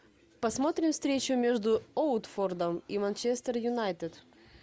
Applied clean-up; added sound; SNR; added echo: none; none; none; none.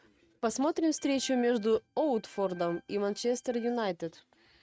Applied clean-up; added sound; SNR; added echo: neural mask model RNNoise.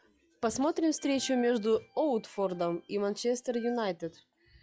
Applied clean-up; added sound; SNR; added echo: classical method log-MMSE.